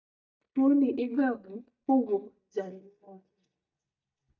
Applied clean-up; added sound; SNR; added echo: neural mask model DeepFilterNet 3.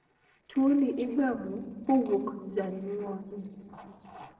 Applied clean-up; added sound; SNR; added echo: neural separator model SepFormer DNS4.